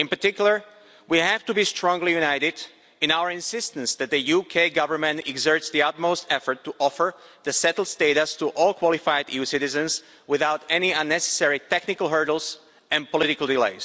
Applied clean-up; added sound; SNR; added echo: none; none; none; none.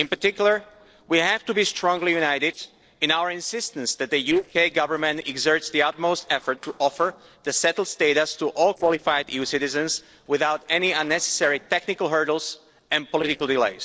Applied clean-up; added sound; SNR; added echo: neural separator model SepFormer DNS4.